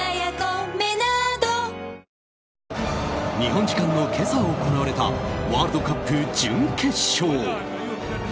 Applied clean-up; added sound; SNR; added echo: none; none; none; none.